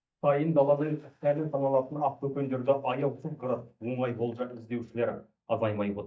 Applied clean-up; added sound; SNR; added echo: neural mask model DeepFilterNet 3.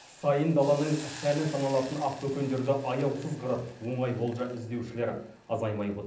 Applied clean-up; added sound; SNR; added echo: none; Hiss; 18 dB; reverberation time 0.6 s.